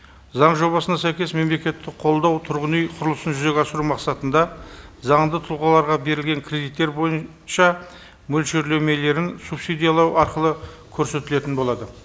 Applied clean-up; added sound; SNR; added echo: none; none; none; none.